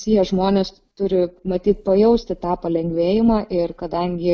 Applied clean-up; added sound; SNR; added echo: none; none; none; none.